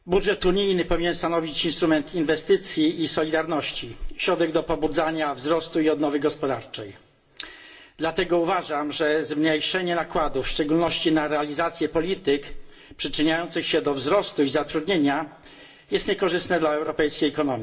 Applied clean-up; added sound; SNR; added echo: none; none; none; reverberation time 0.7 s.